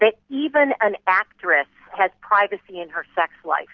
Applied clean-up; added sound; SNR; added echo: none; none; none; none.